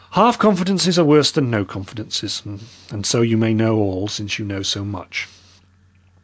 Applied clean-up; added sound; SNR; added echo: none; none; none; none.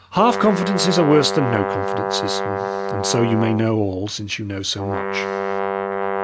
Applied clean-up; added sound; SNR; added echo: none; Brass instrument; 3 dB; none.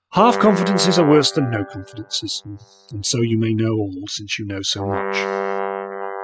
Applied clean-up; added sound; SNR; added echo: classical method spectral subtraction.